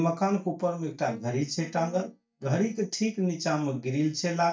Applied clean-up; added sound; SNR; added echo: neural mask model DeepFilterNet 3.